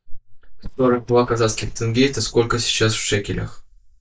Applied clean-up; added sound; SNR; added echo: neural mask model DeepFilterNet 3.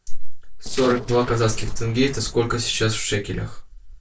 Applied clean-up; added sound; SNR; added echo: neural separator model SepFormer DNS4.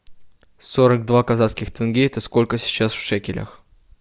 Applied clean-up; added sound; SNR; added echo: none; none; none; none.